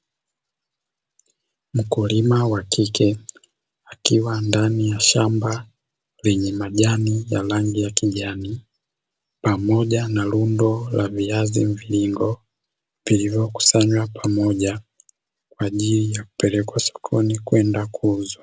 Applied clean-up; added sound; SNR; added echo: none; none; none; none.